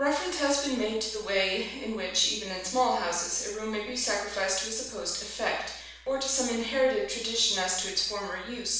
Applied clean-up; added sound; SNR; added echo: none; none; none; reverberation time 0.7 s.